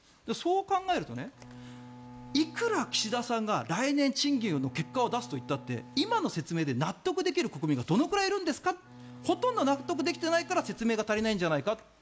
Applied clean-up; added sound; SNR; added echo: none; Bowed string instrument; 18 dB; none.